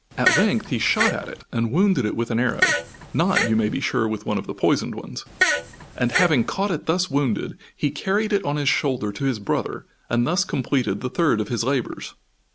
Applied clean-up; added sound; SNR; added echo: none; Fart; 2 dB; none.